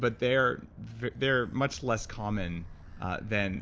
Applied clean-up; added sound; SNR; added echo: none; Motor vehicle (road); 15 dB; none.